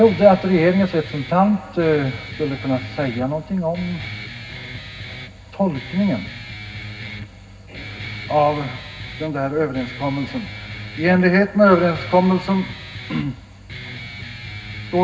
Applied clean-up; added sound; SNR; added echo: none; Guitar; 14 dB; reverberation time 0.4 s.